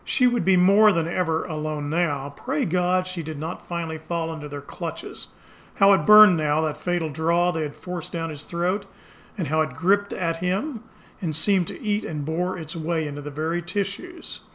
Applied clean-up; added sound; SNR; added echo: none; none; none; none.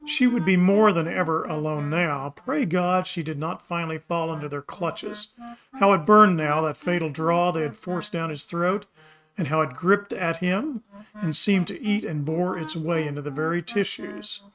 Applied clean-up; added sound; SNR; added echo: neural mask model RNNoise.